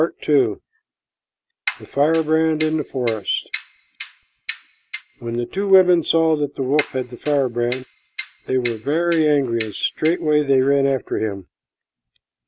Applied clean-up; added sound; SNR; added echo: none; Clock; 9 dB; none.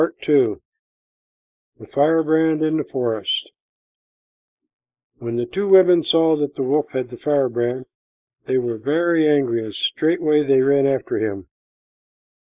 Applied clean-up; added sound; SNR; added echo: neural mask model Resemble Enhance denoiser.